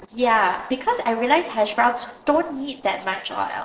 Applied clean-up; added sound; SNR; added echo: neural separator model SepFormer DNS4.